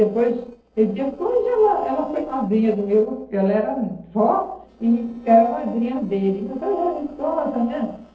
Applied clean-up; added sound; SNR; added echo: neural separator model SepFormer DNS4.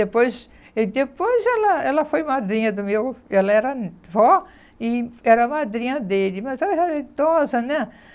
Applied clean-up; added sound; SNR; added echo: none; none; none; none.